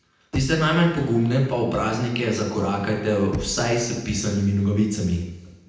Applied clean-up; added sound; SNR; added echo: none; Knock; 15 dB; reverberation time 0.9 s.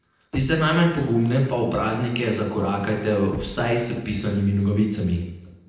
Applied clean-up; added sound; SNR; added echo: neural separator model SepFormer DNS4.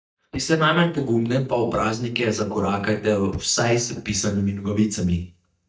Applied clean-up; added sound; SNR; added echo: neural mask model DeepFilterNet 3.